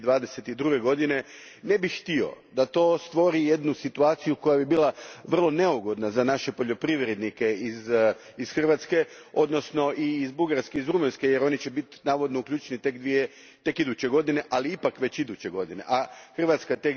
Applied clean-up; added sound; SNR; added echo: none; none; none; none.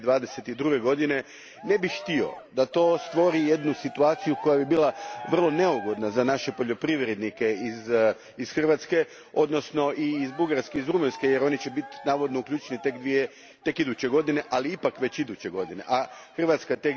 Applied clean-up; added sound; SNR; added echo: none; Cheering; 18 dB; none.